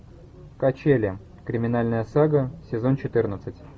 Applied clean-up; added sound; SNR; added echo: none; none; none; none.